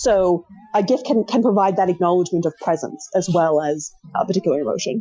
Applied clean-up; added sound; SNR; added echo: classical method Wiener filter.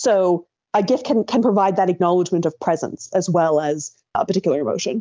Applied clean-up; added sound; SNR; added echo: none; none; none; none.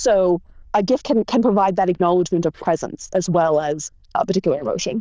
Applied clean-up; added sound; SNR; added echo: neural diffusion model UNIVERSE++.